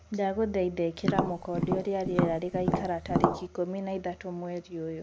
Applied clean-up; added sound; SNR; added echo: none; Tap; -2 dB; none.